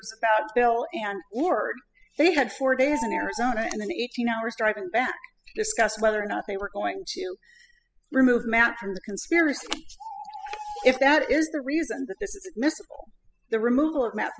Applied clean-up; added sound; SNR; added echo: classical method spectral subtraction.